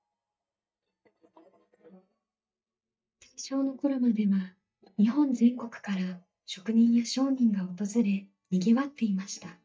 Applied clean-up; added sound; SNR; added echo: neural mask model DeepFilterNet 3.